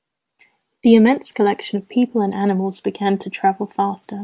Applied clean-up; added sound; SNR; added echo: none; none; none; none.